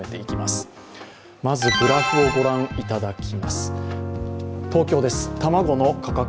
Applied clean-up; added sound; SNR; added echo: none; none; none; none.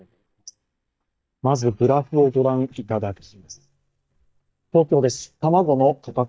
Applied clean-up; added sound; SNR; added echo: neural mask model DeepFilterNet 3.